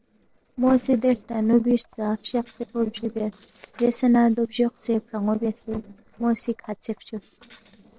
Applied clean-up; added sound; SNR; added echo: neural separator model SepFormer DNS4.